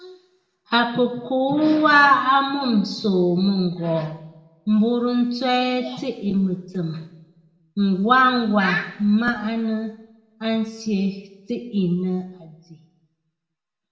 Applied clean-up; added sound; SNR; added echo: none; none; none; reverberation time 0.8 s.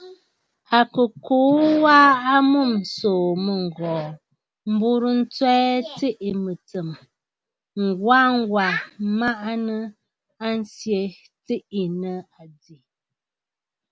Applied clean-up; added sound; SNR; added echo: none; none; none; none.